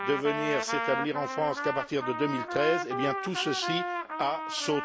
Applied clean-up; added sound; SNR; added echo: none; Trumpet; 3 dB; none.